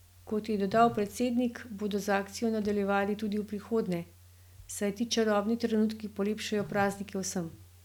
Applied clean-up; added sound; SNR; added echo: none; Telephone; 20 dB; none.